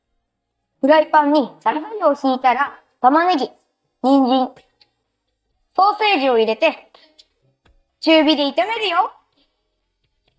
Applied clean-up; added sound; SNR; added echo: neural mask model DeepFilterNet 3.